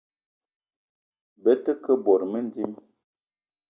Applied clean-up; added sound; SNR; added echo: none; none; none; none.